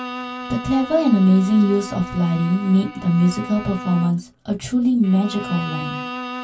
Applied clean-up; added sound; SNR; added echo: none; Bowed string instrument; 12 dB; reverberation time 0.1 s.